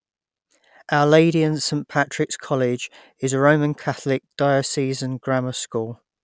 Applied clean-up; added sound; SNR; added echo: none; none; none; none.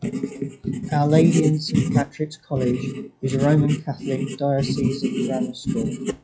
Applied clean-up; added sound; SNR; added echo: classical method WPE with log-MMSE.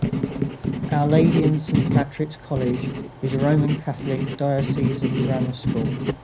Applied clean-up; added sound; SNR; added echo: none; Writing; 0 dB; reverberation time 0.5 s.